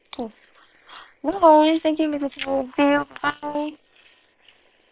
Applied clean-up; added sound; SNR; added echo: neural separator model SepFormer WHAM!.